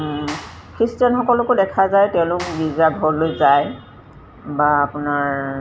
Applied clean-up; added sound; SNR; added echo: none; Clapping; 18 dB; none.